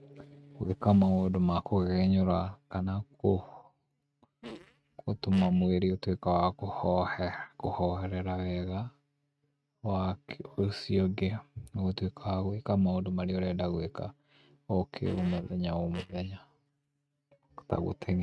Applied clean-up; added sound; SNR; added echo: neural mask model RNNoise.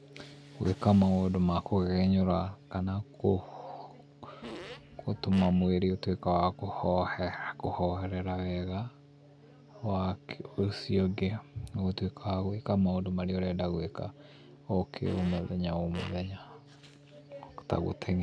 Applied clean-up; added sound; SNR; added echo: none; Fart; 15 dB; none.